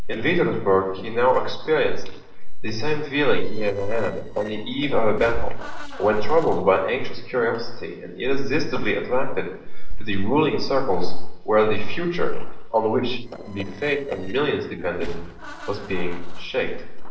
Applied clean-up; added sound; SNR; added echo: neural separator model SepFormer DNS4.